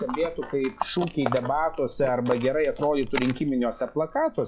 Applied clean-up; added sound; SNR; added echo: classical method log-MMSE.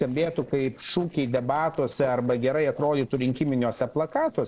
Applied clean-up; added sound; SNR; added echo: neural separator model SepFormer DNS4.